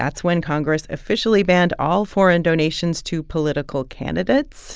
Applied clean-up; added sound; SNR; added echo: none; none; none; none.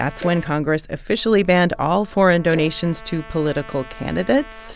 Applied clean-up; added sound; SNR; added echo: none; Trumpet + Splash, splatter; 19 dB; none.